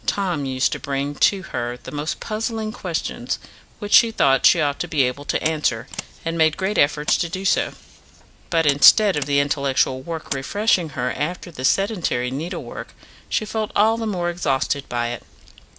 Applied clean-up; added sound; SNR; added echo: none; Mechanisms; 13 dB; none.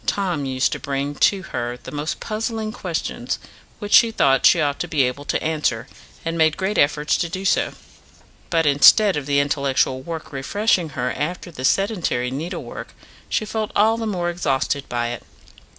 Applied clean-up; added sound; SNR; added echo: none; none; none; none.